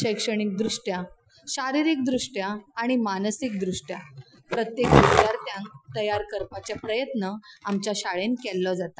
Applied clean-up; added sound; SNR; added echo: classical method Wiener filter.